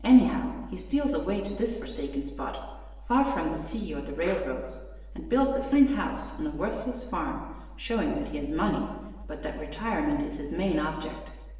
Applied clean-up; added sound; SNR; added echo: none; Whoosh, swoosh, swish; 16 dB; reverberation time 1.0 s.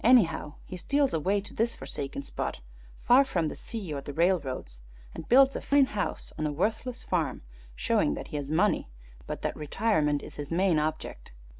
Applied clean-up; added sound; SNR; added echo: none; none; none; none.